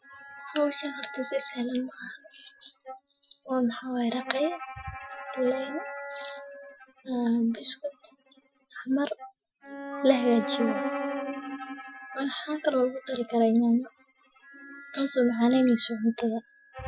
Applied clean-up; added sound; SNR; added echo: classical method Wiener filter.